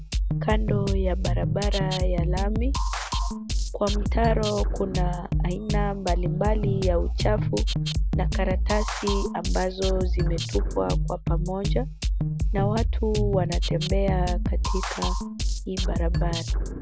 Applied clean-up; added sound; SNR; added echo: none; Drum kit; -4 dB; none.